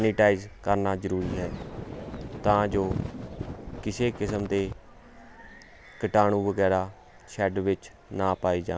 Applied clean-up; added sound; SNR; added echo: none; Wind; 8 dB; none.